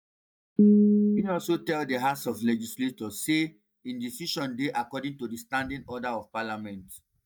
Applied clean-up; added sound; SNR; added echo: neural mask model DeepFilterNet 3.